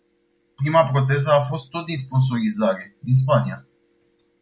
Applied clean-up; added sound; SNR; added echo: none; none; none; none.